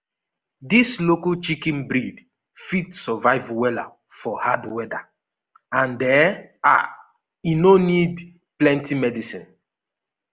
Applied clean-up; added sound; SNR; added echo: none; none; none; none.